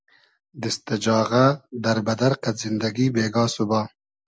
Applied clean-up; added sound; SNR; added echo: none; none; none; none.